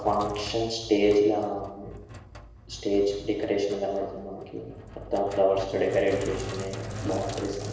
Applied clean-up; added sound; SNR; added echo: none; Sink (filling or washing); 12 dB; reverberation time 1.0 s.